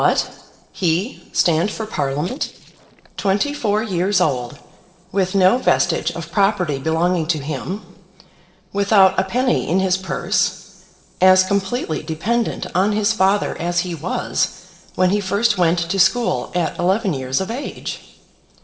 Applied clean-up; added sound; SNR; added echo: neural separator model SepFormer DNS4.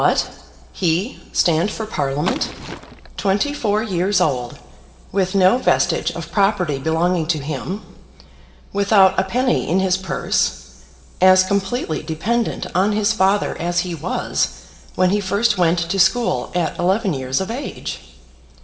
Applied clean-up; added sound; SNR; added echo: none; Liquid; 14 dB; reverberation time 1.4 s.